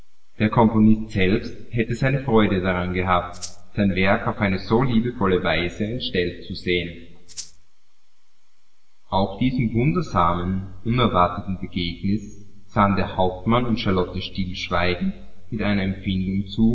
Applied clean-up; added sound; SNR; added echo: none; Rattle (instrument); 17 dB; reverberation time 0.8 s.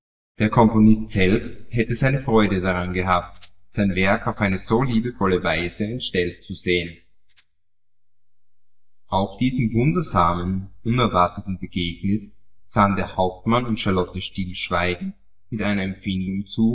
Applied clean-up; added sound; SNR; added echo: neural mask model DeepFilterNet 3.